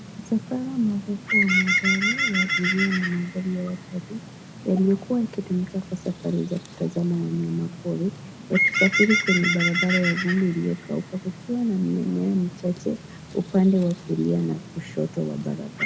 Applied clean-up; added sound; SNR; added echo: none; Bird; 4 dB; reverberation time 1.0 s.